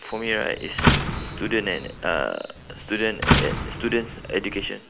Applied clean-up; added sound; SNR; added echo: none; Slam; -1 dB; none.